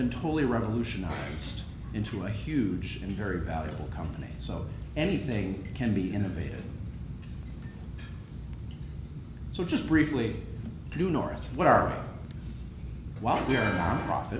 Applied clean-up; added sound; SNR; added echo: none; Bell; 3 dB; none.